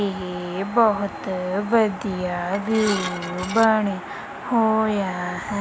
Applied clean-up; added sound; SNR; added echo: none; Dishes, pots, and pans / Glass; 10 dB; none.